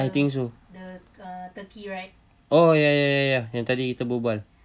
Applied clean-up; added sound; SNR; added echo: none; none; none; none.